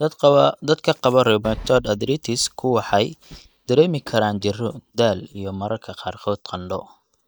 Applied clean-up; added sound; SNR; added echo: neural mask model DeepFilterNet 3.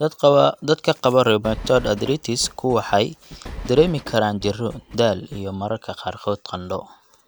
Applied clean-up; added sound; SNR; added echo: none; Train; 16 dB; none.